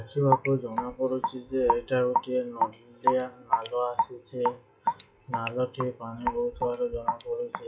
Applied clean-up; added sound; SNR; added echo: classical method WPE with log-MMSE.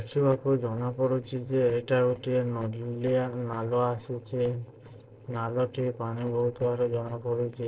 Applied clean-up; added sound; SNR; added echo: neural separator model SepFormer DNS4.